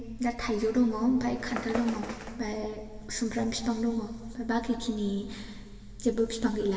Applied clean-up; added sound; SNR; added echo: none; Bird; 12 dB; reverberation time 2.3 s.